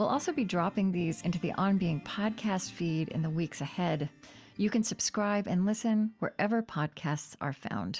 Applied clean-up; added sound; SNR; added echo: none; none; none; none.